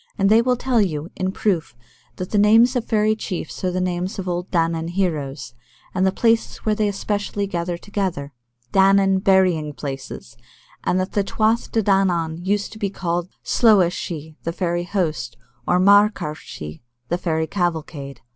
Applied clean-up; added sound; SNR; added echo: none; none; none; none.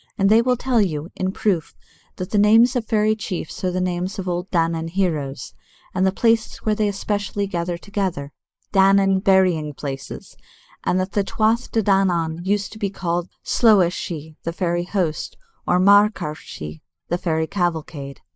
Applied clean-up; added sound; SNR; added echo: neural mask model Resemble Enhance denoiser.